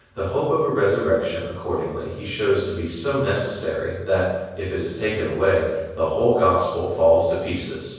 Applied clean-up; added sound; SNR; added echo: none; none; none; reverberation time 1.3 s.